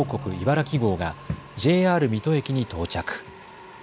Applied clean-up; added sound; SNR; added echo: none; Bowed string instrument; 18 dB; none.